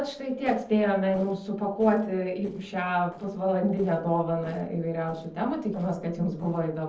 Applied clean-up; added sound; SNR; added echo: neural separator model SepFormer DNS4.